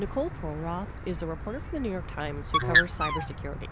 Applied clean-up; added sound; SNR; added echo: none; Bird; -4 dB; none.